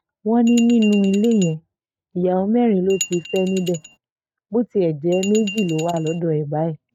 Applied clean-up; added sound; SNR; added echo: neural mask model RNNoise.